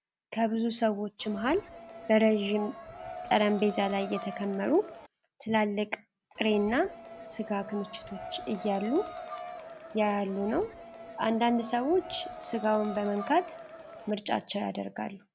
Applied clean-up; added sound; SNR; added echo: none; Crowd; 13 dB; none.